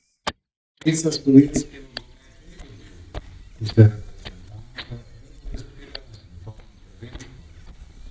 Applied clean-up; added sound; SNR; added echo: neural mask model DeepFilterNet 3.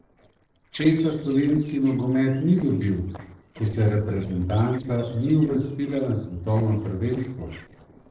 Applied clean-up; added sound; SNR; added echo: neural separator model SepFormer DNS4.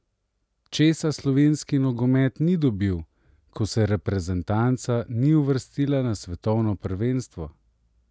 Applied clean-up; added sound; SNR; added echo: none; none; none; none.